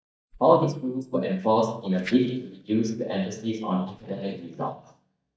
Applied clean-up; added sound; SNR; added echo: neural mask model DeepFilterNet 3.